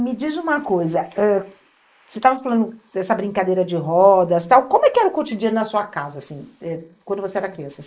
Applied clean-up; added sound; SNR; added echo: neural mask model Resemble Enhance denoiser.